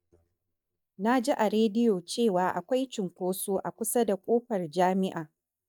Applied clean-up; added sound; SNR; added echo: neural mask model DeepFilterNet 3.